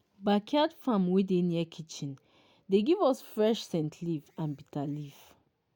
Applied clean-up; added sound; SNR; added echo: none; none; none; none.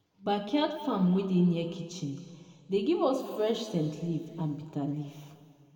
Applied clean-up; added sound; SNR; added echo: none; none; none; reverberation time 2.0 s.